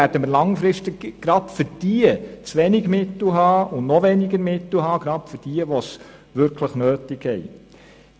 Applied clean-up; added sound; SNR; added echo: none; none; none; none.